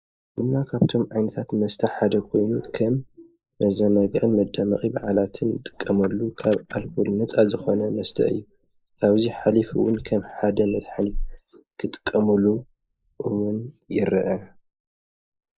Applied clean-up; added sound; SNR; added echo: neural mask model Resemble Enhance denoiser.